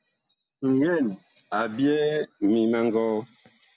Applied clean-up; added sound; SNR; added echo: none; none; none; none.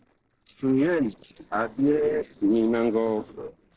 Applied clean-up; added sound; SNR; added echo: neural separator model SepFormer DNS4.